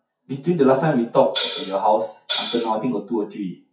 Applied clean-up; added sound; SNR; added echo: classical method WPE with log-MMSE.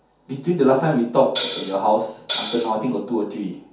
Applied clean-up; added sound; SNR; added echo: none; Hi-hat; 8 dB; reverberation time 0.6 s.